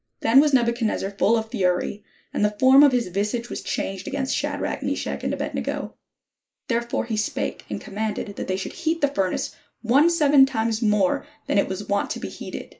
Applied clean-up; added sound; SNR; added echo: neural mask model Resemble Enhance denoiser.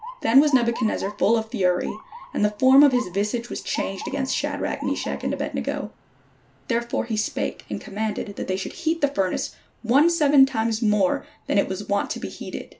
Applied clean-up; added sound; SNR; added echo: none; Motor vehicle (road) / Siren; 20 dB; none.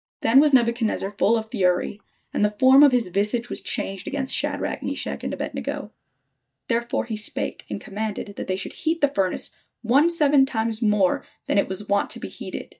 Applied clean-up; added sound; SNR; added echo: neural mask model DeepFilterNet 3.